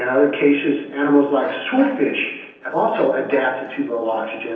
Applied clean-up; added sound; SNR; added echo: neural separator model SepFormer DNS4.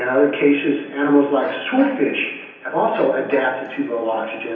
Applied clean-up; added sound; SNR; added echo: none; Bark; 17 dB; reverberation time 0.9 s.